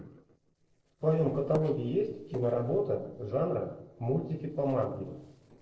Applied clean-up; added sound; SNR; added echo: neural separator model SepFormer DNS4.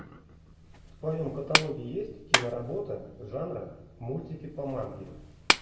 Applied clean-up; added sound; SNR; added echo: none; Clapping; -2 dB; reverberation time 0.9 s.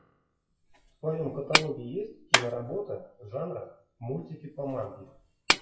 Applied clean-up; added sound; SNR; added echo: classical method WPE with log-MMSE.